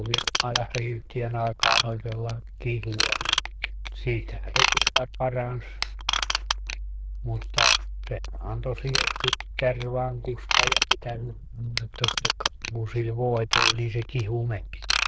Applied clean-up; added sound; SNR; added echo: neural diffusion model UNIVERSE++.